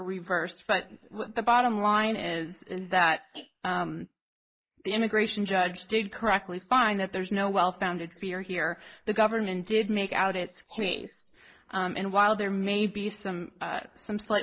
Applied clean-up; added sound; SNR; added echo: neural mask model Resemble Enhance denoiser.